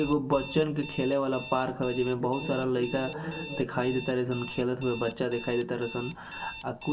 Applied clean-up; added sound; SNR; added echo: none; Alarm; 14 dB; reverberation time 0.2 s.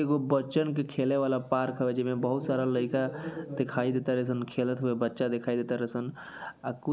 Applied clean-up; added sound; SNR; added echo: none; none; none; none.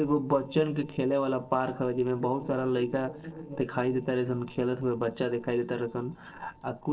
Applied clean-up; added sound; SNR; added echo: neural separator model SepFormer DNS4.